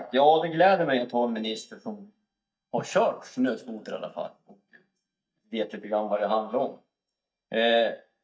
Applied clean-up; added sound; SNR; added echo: neural mask model DeepFilterNet 3.